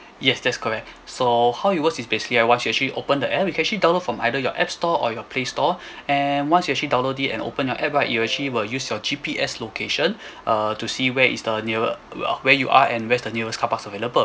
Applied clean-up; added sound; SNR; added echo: none; none; none; none.